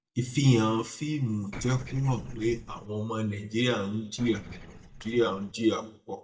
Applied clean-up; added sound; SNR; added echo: neural mask model DeepFilterNet 3.